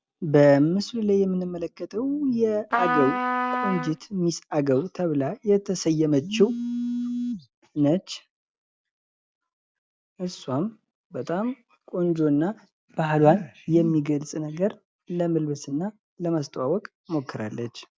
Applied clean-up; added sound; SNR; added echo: none; Trumpet; 2 dB; none.